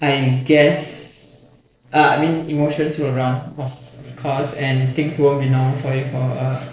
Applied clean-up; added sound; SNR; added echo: neural separator model SepFormer DNS4.